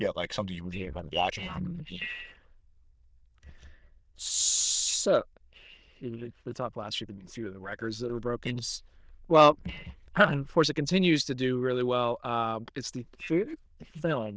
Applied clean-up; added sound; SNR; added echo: neural diffusion model UNIVERSE++.